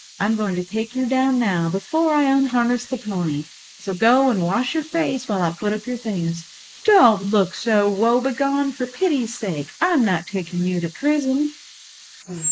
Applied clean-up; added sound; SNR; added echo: neural mask model Resemble Enhance denoiser.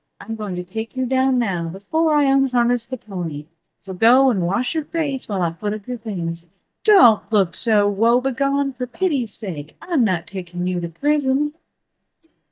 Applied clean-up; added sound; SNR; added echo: neural mask model DeepFilterNet 3.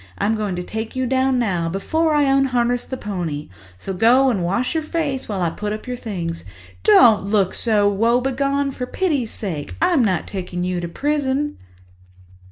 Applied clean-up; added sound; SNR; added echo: none; none; none; none.